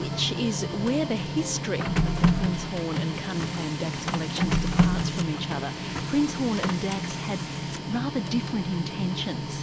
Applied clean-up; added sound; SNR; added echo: none; Printer; -2 dB; none.